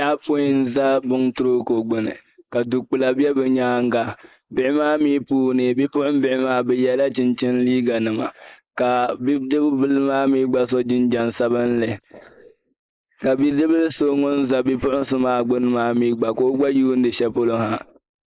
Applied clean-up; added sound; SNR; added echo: neural mask model Resemble Enhance denoiser.